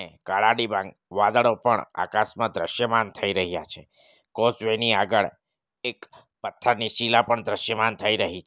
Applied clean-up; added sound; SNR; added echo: none; none; none; none.